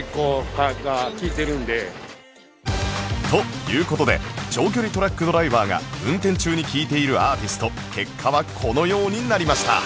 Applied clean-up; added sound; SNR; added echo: none; none; none; none.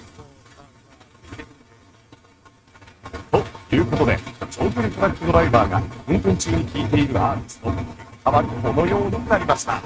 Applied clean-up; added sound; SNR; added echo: neural mask model RNNoise.